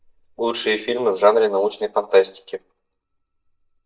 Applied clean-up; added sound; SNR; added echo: neural mask model DeepFilterNet 3.